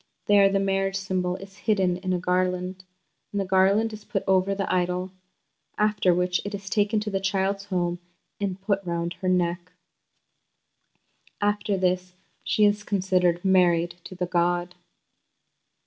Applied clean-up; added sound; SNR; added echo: none; none; none; none.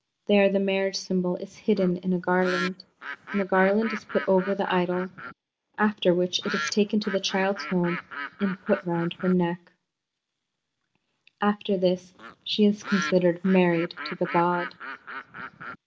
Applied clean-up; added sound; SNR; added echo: neural mask model Resemble Enhance denoiser.